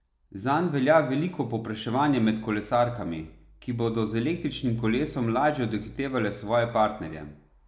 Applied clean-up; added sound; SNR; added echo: none; none; none; none.